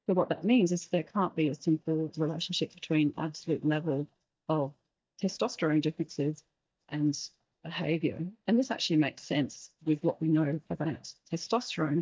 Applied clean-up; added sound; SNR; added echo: neural mask model DeepFilterNet 3.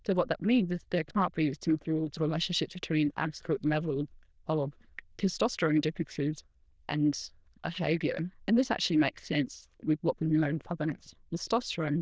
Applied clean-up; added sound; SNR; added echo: neural diffusion model UNIVERSE++.